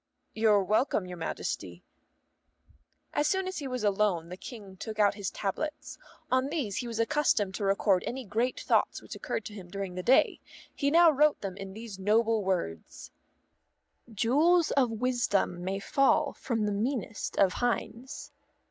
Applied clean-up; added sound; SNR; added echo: none; none; none; none.